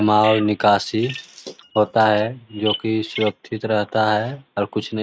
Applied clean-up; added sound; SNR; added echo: neural mask model RNNoise.